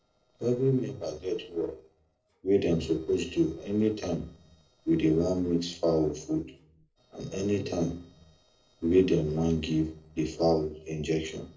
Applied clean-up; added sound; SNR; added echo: neural separator model SepFormer DNS4.